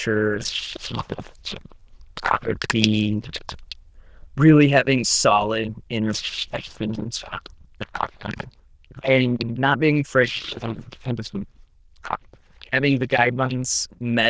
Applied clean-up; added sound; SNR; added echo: neural diffusion model UNIVERSE++.